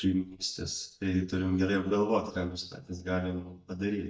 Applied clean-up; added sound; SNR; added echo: neural mask model DeepFilterNet 3.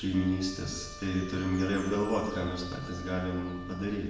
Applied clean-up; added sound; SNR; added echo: none; Wind instrument, woodwind instrument; 16 dB; reverberation time 0.9 s.